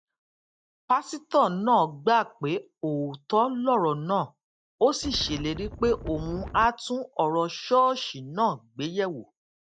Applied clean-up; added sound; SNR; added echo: neural mask model DeepFilterNet 3.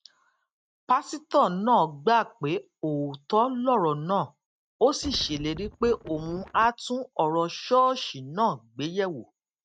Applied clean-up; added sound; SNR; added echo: neural mask model RNNoise.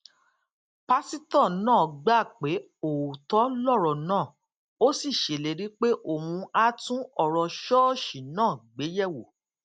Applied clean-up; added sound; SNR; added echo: none; none; none; none.